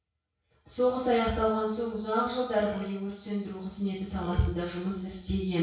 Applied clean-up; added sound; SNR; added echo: none; Burping, eructation; 15 dB; reverberation time 0.6 s.